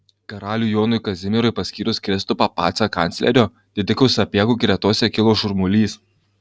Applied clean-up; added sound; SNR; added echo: none; none; none; none.